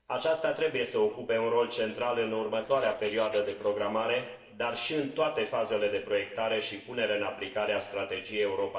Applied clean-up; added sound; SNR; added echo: neural separator model SepFormer DNS4.